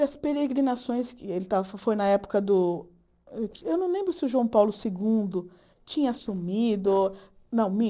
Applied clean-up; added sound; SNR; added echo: neural separator model SepFormer DNS4.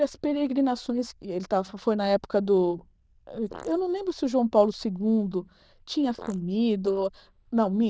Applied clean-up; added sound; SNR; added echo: neural diffusion model UNIVERSE++.